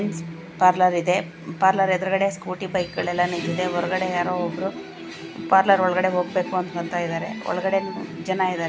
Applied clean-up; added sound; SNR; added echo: none; none; none; none.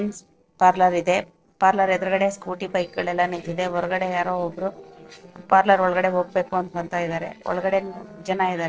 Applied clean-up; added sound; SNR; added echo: neural separator model SepFormer DNS4.